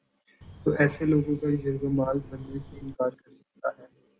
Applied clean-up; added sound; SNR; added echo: none; Bird; 17 dB; none.